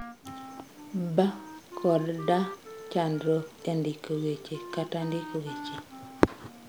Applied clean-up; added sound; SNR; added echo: none; Wind instrument, woodwind instrument; 13 dB; none.